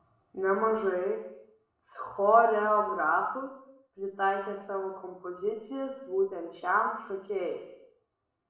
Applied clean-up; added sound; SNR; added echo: none; none; none; reverberation time 0.8 s.